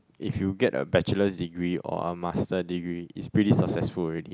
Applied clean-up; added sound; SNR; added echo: none; none; none; none.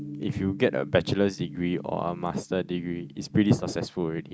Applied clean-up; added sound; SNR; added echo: neural mask model RNNoise.